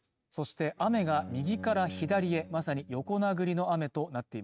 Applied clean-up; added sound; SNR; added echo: neural mask model RNNoise.